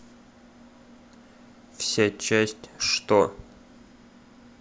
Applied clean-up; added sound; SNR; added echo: none; none; none; none.